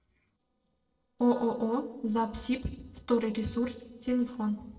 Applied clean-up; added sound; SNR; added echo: neural separator model SepFormer DNS4.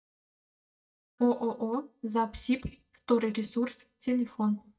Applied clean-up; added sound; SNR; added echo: neural mask model DeepFilterNet 3.